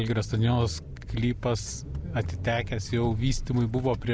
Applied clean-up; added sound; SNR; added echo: none; none; none; none.